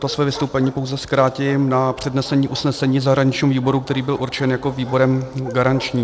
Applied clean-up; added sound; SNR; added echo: none; Bark; 19 dB; none.